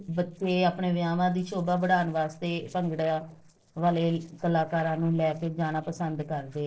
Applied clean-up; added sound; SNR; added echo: neural separator model SepFormer DNS4.